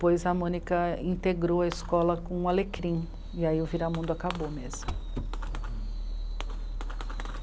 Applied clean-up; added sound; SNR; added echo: none; Fireworks; 5 dB; none.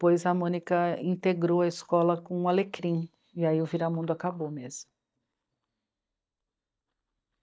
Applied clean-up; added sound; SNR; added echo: neural mask model DeepFilterNet 3.